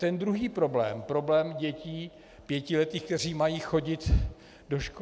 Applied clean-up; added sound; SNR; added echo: none; none; none; none.